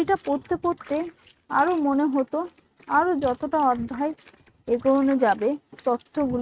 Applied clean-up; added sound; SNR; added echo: neural mask model RNNoise.